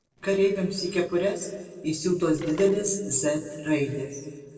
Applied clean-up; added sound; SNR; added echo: neural separator model SepFormer DNS4.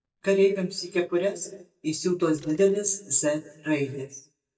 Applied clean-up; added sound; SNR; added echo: neural mask model DeepFilterNet 3.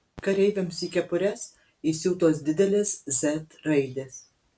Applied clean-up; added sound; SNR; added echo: none; none; none; none.